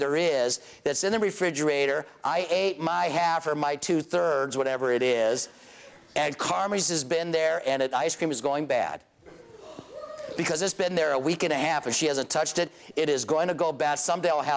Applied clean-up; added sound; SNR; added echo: none; none; none; none.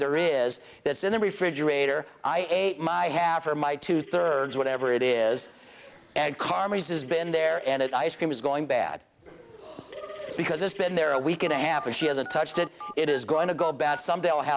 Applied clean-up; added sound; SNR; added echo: none; Telephone; 19 dB; none.